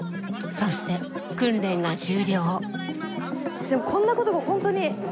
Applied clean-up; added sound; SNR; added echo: none; Doorbell; 15 dB; none.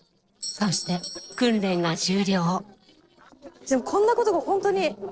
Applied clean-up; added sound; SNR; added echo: neural separator model SepFormer DNS4.